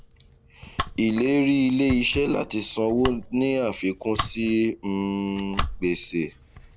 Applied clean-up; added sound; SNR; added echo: none; Domestic sounds, home sounds; 11 dB; none.